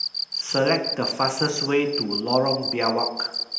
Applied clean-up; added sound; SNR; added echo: none; Cricket; 4 dB; reverberation time 0.9 s.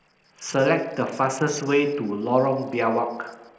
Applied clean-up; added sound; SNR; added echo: neural separator model SepFormer DNS4.